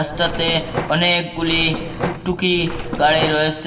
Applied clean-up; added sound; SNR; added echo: none; Mechanisms; 8 dB; reverberation time 2.6 s.